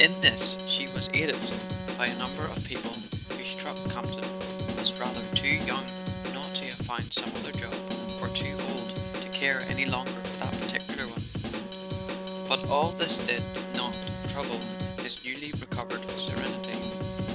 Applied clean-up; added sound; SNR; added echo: none; Bowed string instrument + Drum kit; 1 dB; none.